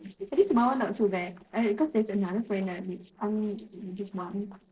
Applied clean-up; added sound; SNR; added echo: neural separator model SepFormer DNS4.